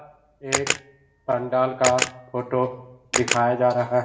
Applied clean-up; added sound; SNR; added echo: none; Camera; 5 dB; reverberation time 0.7 s.